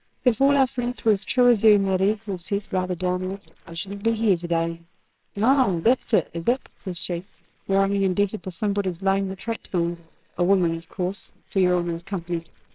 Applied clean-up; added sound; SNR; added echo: neural separator model SepFormer WHAMR!.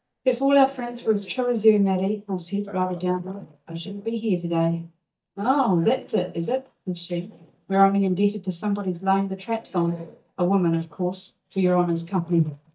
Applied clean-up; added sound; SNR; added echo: neural mask model DeepFilterNet 3.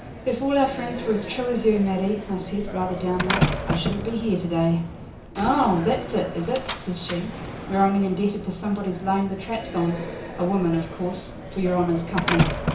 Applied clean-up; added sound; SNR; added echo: none; Slam; 6 dB; reverberation time 0.7 s.